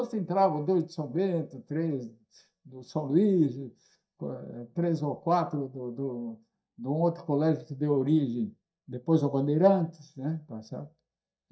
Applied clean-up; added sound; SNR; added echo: neural mask model DeepFilterNet 3.